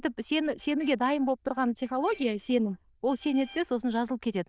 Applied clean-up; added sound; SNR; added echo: neural diffusion model UNIVERSE++.